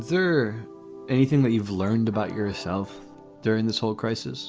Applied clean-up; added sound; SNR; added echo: none; none; none; none.